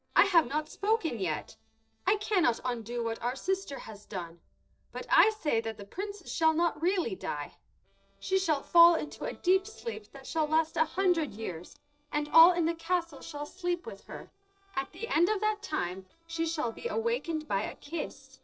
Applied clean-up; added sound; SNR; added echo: neural separator model SepFormer DNS4.